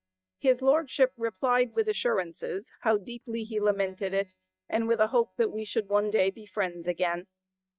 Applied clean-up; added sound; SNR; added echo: neural mask model DeepFilterNet 3.